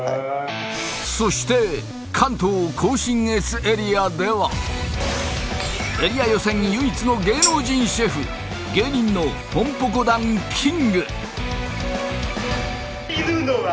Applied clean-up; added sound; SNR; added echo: none; Tambourine; 4 dB; none.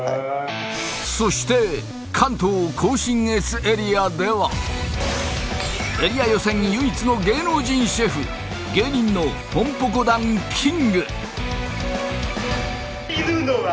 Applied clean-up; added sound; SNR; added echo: none; none; none; none.